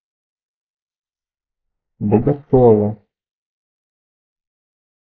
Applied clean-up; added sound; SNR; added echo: neural mask model Resemble Enhance denoiser.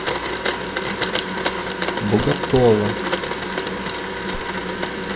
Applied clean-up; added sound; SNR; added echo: none; Domestic sounds, home sounds; -2 dB; none.